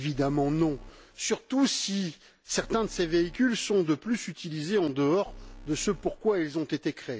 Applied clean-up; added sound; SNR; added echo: none; Alarm; 19 dB; none.